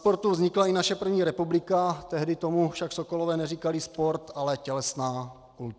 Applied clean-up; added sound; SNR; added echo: none; none; none; none.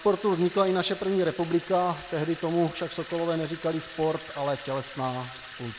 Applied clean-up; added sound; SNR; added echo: none; Sink (filling or washing) / Water tap, faucet; 11 dB; none.